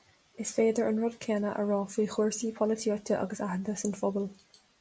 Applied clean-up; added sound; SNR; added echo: none; none; none; none.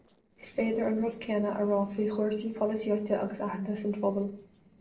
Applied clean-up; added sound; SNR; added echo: neural separator model SepFormer DNS4.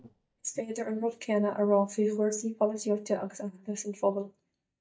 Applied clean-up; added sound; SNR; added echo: neural mask model DeepFilterNet 3.